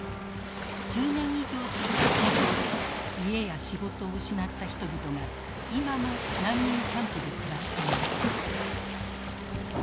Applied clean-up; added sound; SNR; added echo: none; Waves, surf; 0 dB; none.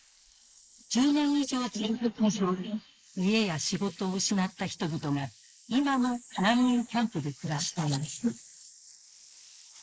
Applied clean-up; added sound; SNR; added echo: neural mask model Resemble Enhance denoiser.